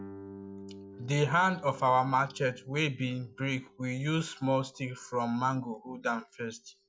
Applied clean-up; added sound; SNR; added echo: none; Guitar; 20 dB; none.